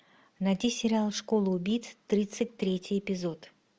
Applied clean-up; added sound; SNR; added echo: none; none; none; none.